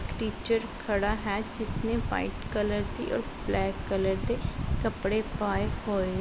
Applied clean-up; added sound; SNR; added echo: none; none; none; none.